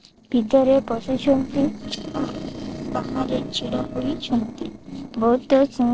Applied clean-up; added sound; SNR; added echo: neural separator model SepFormer DNS4.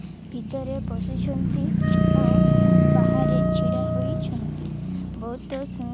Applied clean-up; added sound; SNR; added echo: none; Wind instrument, woodwind instrument; 8 dB; none.